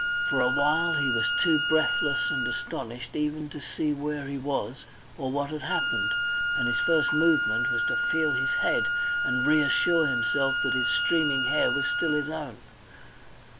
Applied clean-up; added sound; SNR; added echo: none; Wind instrument, woodwind instrument; -1 dB; none.